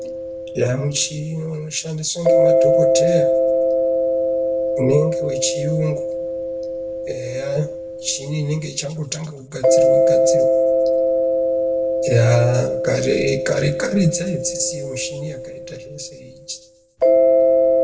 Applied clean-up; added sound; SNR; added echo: none; Mallet percussion; -4 dB; reverberation time 0.5 s.